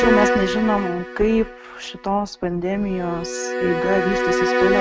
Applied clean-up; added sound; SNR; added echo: none; Bowed string instrument; 0 dB; none.